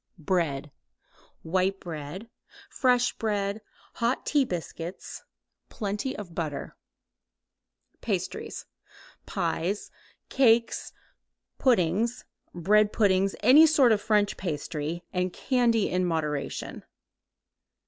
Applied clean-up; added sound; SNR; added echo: none; none; none; none.